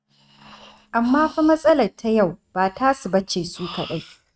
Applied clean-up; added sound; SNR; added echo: neural mask model RNNoise.